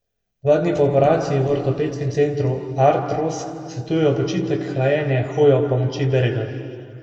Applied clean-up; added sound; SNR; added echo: none; none; none; reverberation time 2.1 s.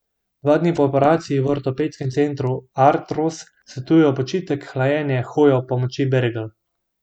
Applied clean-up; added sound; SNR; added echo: none; none; none; none.